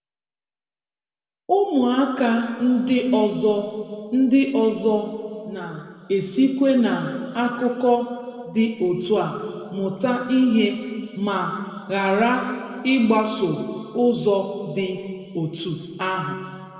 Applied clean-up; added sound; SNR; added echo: none; none; none; reverberation time 2.1 s.